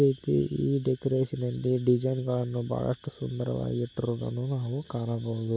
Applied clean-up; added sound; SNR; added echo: none; none; none; none.